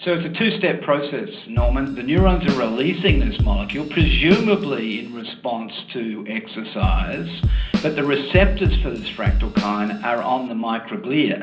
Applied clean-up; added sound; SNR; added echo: none; Drum kit; 0 dB; reverberation time 0.5 s.